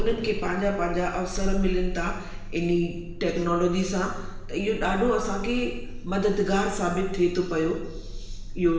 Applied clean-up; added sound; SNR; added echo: none; Alarm; 5 dB; reverberation time 0.9 s.